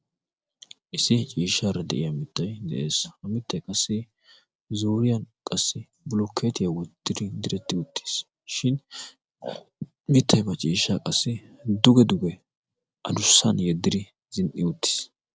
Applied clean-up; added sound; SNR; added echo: none; none; none; none.